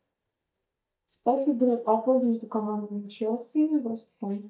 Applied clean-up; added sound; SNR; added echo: neural mask model DeepFilterNet 3.